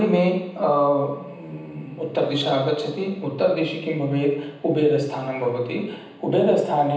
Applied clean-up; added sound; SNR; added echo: none; none; none; reverberation time 0.9 s.